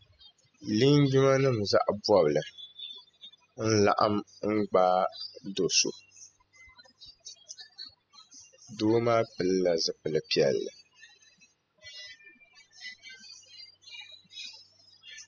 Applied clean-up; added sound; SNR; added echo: classical method spectral subtraction.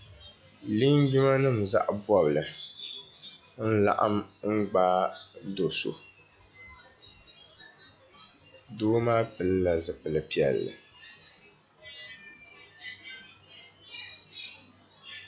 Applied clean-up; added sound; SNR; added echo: classical method log-MMSE.